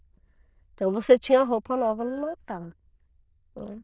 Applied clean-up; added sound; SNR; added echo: neural diffusion model UNIVERSE++.